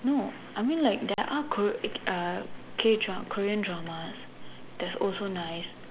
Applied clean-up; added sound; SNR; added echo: none; none; none; none.